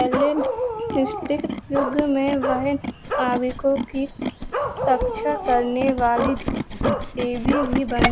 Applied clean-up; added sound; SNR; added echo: none; Bark + Tools; 2 dB; none.